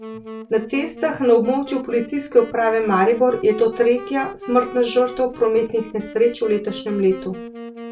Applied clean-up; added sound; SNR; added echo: none; Wind instrument, woodwind instrument; 15 dB; none.